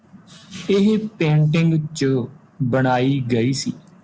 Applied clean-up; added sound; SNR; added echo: none; none; none; none.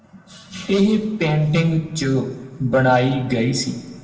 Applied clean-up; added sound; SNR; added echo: none; none; none; reverberation time 1.0 s.